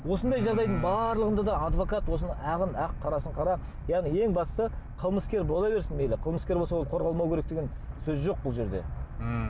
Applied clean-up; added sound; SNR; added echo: none; none; none; none.